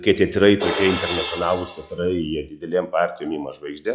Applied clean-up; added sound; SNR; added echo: classical method log-MMSE.